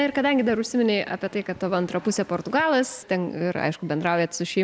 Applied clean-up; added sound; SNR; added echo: none; none; none; none.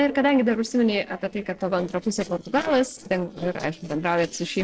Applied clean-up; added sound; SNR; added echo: neural separator model SepFormer DNS4.